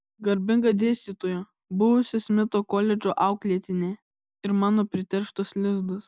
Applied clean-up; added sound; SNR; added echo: none; none; none; none.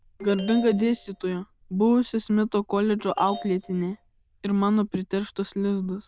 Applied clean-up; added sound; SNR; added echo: neural diffusion model UNIVERSE++.